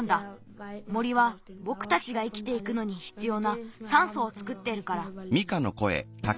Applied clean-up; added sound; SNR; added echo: none; none; none; none.